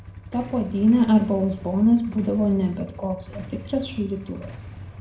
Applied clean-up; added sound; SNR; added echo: none; Idling / Engine starting / Motorcycle / Accelerating, revving, vroom; 15 dB; reverberation time 0.4 s.